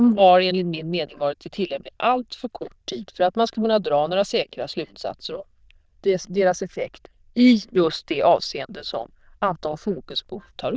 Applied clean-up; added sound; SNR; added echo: neural diffusion model UNIVERSE++.